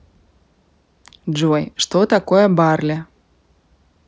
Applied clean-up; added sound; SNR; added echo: none; none; none; none.